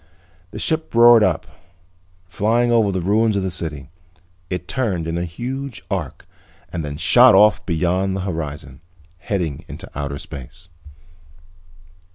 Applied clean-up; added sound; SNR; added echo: none; none; none; none.